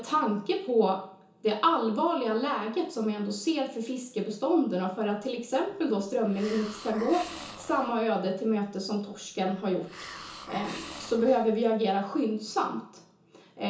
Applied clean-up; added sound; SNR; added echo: none; Hiss; 16 dB; reverberation time 0.7 s.